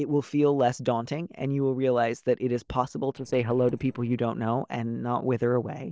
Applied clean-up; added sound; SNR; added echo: neural separator model SepFormer DNS4.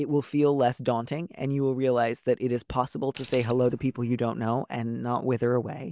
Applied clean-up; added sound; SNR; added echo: neural mask model DeepFilterNet 3.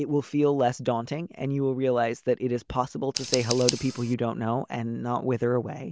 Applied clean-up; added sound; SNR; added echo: none; Scissors; 13 dB; none.